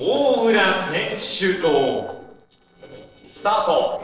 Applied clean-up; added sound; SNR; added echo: neural separator model SepFormer DNS4.